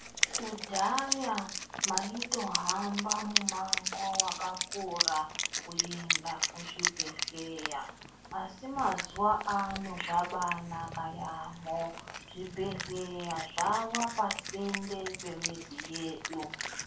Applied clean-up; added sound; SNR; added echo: none; Wind instrument, woodwind instrument; 1 dB; reverberation time 0.3 s.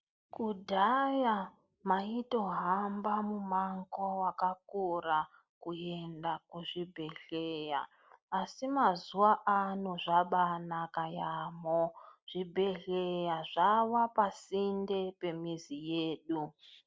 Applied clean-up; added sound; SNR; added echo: none; none; none; none.